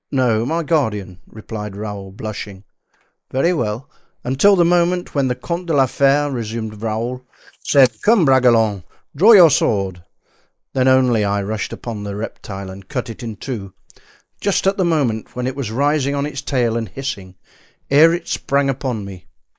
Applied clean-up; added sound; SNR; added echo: neural mask model Resemble Enhance denoiser.